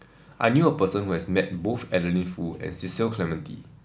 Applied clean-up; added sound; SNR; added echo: none; none; none; none.